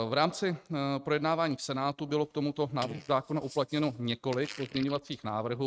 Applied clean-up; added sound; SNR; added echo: neural mask model RNNoise.